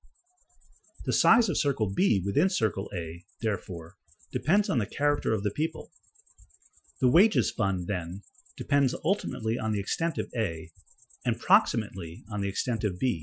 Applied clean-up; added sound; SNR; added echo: classical method Wiener filter.